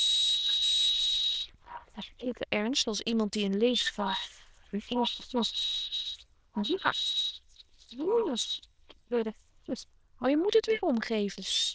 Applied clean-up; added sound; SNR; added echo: neural diffusion model UNIVERSE++.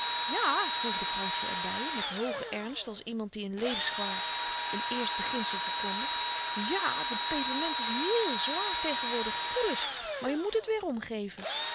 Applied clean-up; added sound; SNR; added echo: none; Engine / Drill; -3 dB; none.